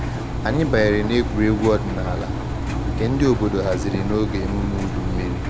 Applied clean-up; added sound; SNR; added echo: none; Engine; 2 dB; none.